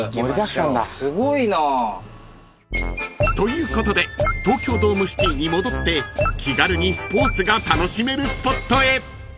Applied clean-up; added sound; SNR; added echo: none; none; none; none.